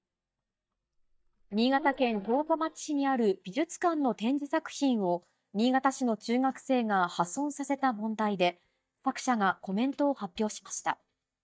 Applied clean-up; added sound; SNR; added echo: neural mask model DeepFilterNet 3.